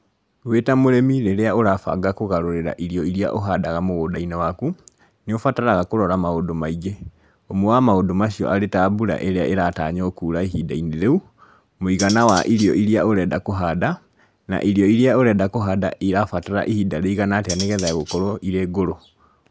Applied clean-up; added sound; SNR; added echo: none; Cutlery, silverware; 13 dB; none.